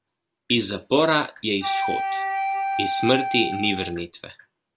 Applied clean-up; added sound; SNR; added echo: none; Wind instrument, woodwind instrument; 2 dB; none.